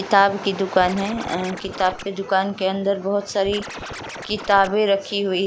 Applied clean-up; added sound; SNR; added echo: none; Scratching (performance technique); 13 dB; none.